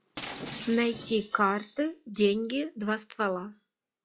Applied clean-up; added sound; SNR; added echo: classical method log-MMSE.